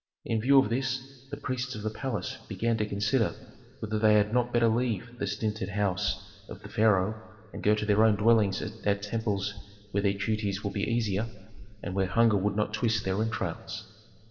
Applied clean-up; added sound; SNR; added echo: none; none; none; reverberation time 2.9 s.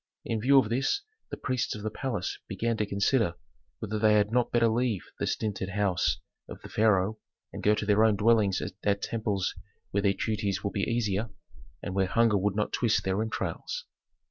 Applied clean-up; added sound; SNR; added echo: none; none; none; none.